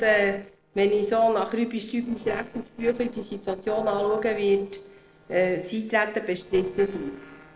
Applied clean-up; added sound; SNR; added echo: neural separator model SepFormer DNS4.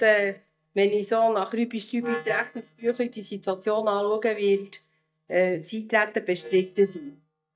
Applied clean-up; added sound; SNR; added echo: neural mask model DeepFilterNet 3.